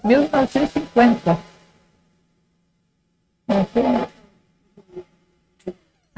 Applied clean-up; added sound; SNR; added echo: neural mask model RNNoise.